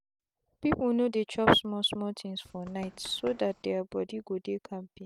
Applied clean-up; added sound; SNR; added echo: none; Run; 19 dB; none.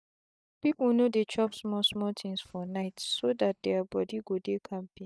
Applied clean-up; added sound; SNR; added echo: neural mask model DeepFilterNet 3.